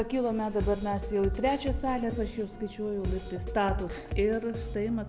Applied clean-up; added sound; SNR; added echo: none; Drum kit; 5 dB; none.